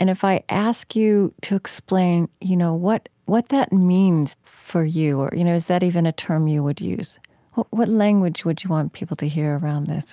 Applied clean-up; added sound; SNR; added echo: none; none; none; none.